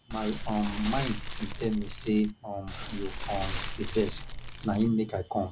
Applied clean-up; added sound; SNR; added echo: none; Fire; 4 dB; none.